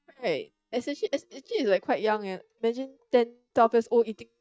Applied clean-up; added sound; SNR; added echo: neural mask model DeepFilterNet 3.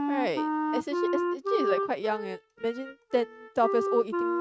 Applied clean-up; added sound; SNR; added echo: neural mask model RNNoise.